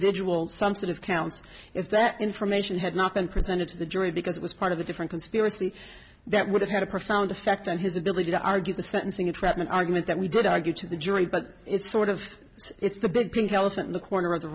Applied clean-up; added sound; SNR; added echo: none; none; none; none.